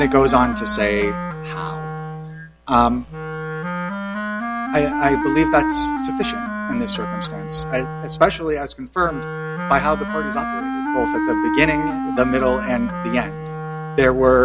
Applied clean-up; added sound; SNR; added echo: none; Wind instrument, woodwind instrument; 4 dB; none.